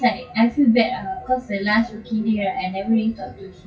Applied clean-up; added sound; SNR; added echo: classical method WPE with log-MMSE.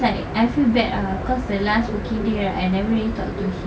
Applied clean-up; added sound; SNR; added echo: none; none; none; none.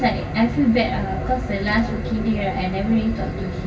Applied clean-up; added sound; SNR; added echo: none; Gunshot, gunfire; 19 dB; reverberation time 2.4 s.